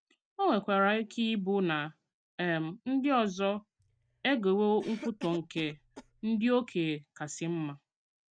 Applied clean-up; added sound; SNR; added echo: none; Cough; 19 dB; none.